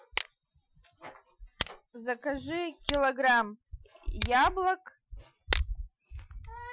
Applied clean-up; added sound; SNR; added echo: classical method Wiener filter.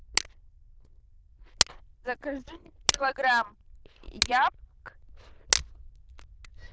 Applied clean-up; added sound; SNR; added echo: neural diffusion model UNIVERSE++.